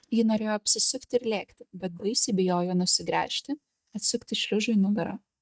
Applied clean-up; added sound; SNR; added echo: neural mask model DeepFilterNet 3.